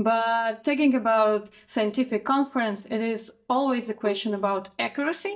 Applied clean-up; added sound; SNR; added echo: neural mask model DeepFilterNet 3.